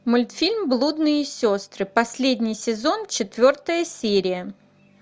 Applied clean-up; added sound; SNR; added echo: none; none; none; none.